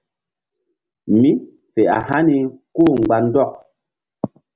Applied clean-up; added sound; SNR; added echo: none; none; none; none.